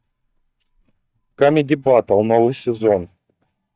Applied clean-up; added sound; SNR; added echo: neural mask model DeepFilterNet 3.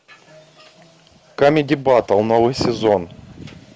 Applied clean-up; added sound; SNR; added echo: none; none; none; none.